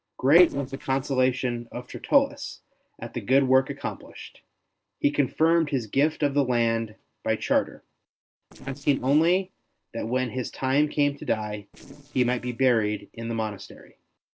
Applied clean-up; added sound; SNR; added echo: neural separator model SepFormer DNS4.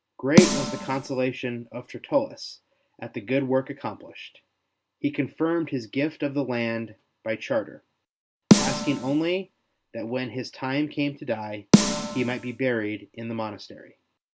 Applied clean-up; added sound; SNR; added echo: none; Snare drum; -3 dB; none.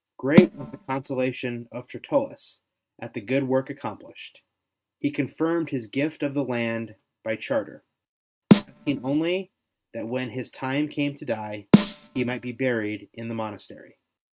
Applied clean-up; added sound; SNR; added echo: neural mask model RNNoise.